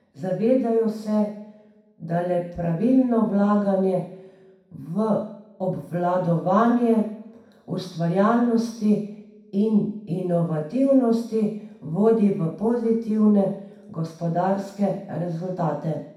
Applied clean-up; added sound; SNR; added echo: none; none; none; reverberation time 0.6 s.